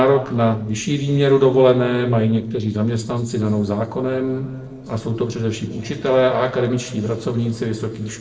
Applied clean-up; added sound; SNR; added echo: neural separator model SepFormer DNS4.